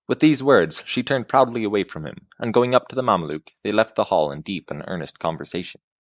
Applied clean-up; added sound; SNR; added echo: neural mask model Resemble Enhance denoiser.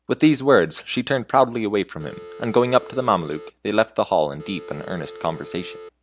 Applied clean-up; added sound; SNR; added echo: none; Telephone; 16 dB; none.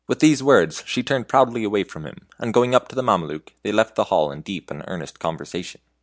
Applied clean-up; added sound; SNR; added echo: none; none; none; none.